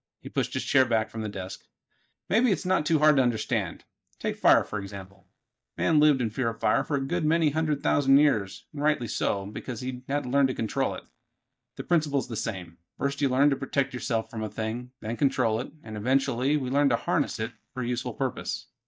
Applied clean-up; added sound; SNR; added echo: neural mask model DeepFilterNet 3.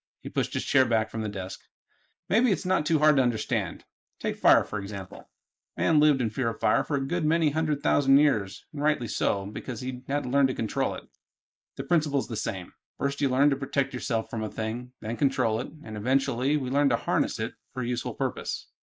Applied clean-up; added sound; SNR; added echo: neural mask model Resemble Enhance denoiser.